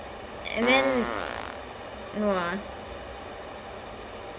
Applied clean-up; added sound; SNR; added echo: none; Fart; 5 dB; reverberation time 0.9 s.